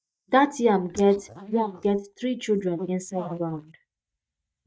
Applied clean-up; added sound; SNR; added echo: neural mask model DeepFilterNet 3.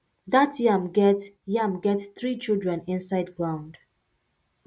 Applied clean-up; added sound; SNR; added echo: none; none; none; none.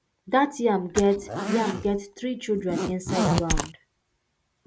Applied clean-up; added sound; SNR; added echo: none; Zipper (clothing); 2 dB; none.